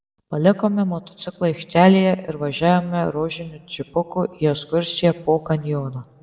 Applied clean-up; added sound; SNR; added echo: none; none; none; reverberation time 0.8 s.